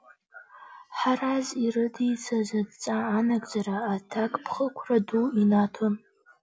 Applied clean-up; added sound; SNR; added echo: none; none; none; none.